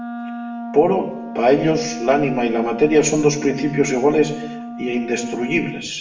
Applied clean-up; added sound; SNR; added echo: none; Wind instrument, woodwind instrument; 11 dB; reverberation time 0.7 s.